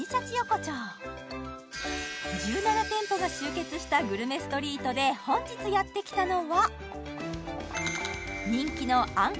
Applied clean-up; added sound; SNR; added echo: none; none; none; none.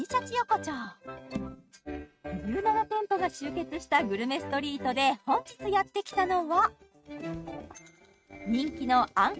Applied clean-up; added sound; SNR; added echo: neural mask model RNNoise.